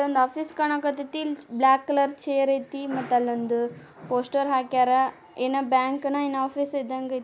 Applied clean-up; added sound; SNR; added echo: none; none; none; none.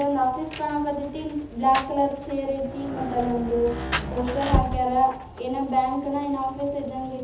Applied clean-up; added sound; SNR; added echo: none; Rain; 7 dB; reverberation time 0.8 s.